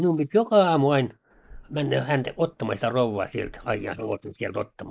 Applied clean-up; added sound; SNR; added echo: neural mask model Resemble Enhance denoiser.